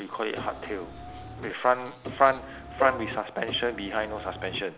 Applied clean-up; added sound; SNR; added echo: none; Plucked string instrument + Car; 9 dB; none.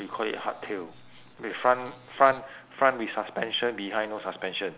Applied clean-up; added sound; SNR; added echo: none; none; none; none.